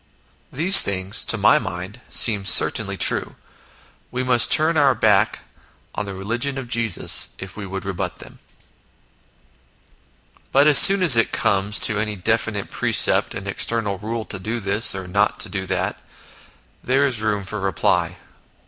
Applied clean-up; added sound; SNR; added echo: none; none; none; none.